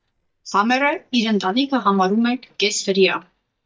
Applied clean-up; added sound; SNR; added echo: neural mask model DeepFilterNet 3.